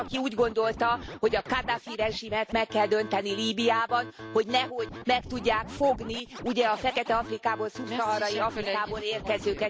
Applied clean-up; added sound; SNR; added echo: none; Scratching (performance technique); 13 dB; none.